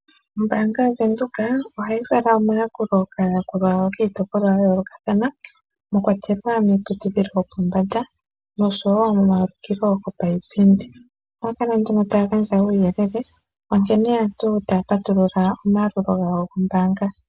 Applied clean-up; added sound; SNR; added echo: none; none; none; none.